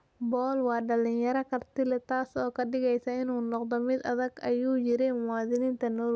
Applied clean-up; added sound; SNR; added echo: none; none; none; none.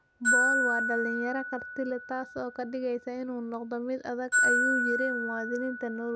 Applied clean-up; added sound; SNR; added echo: none; Glockenspiel; -2 dB; none.